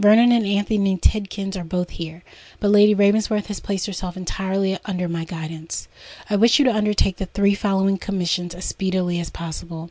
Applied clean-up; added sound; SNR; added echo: none; none; none; none.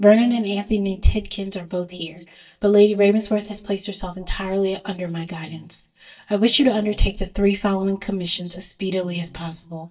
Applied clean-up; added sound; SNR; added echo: neural mask model DeepFilterNet 3.